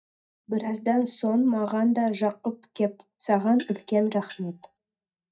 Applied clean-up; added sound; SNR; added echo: neural mask model DeepFilterNet 3.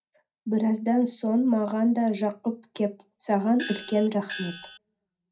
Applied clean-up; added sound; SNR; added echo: none; Gong; 11 dB; reverberation time 0.3 s.